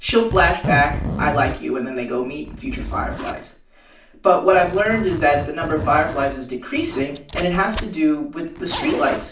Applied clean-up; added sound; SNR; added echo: none; Zipper (clothing); 9 dB; reverberation time 0.3 s.